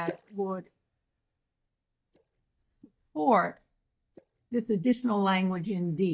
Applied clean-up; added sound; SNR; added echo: neural mask model DeepFilterNet 3.